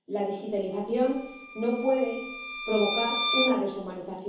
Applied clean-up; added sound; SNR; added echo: none; Bowed string instrument; 4 dB; reverberation time 0.9 s.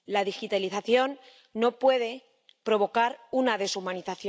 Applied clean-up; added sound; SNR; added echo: none; none; none; none.